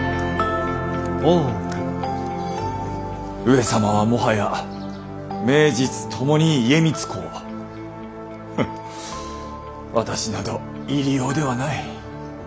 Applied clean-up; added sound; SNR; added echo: none; none; none; none.